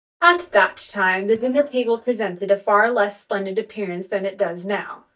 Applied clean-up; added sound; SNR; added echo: neural mask model DeepFilterNet 3.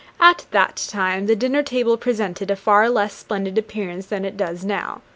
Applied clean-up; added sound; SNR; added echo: none; none; none; none.